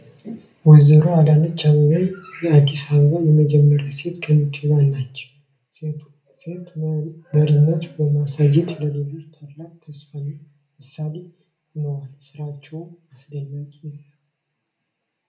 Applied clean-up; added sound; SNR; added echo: none; none; none; reverberation time 0.3 s.